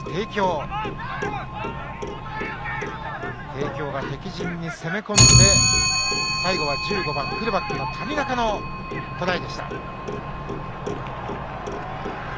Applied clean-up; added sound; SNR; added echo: none; Clock; -5 dB; none.